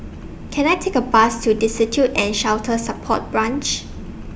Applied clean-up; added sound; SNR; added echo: none; none; none; none.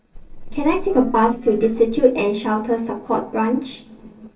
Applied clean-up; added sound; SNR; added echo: neural separator model SepFormer DNS4.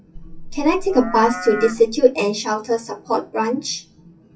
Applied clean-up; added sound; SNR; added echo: classical method WPE with log-MMSE.